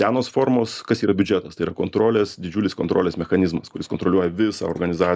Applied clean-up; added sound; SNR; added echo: neural mask model Resemble Enhance denoiser.